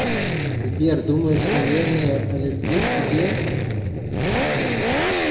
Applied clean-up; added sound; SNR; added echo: none; Accelerating, revving, vroom; -2 dB; reverberation time 2.2 s.